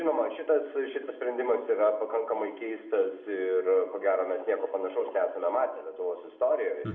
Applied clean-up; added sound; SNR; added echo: none; none; none; reverberation time 0.8 s.